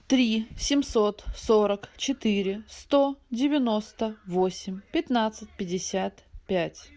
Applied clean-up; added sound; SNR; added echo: none; none; none; none.